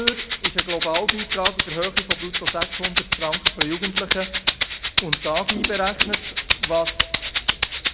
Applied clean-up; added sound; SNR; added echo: none; Rattle (instrument); -4 dB; none.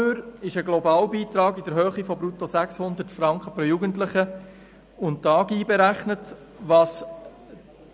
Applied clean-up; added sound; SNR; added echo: none; none; none; none.